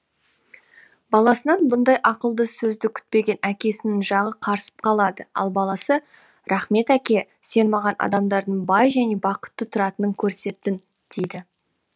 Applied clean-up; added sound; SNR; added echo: none; none; none; none.